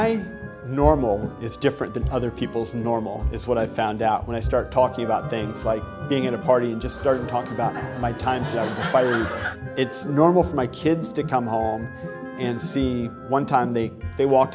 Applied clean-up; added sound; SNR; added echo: none; none; none; none.